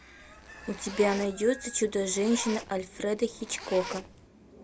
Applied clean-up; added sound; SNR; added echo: none; Zipper (clothing); 14 dB; none.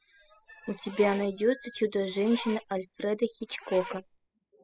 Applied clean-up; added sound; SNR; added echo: classical method spectral subtraction.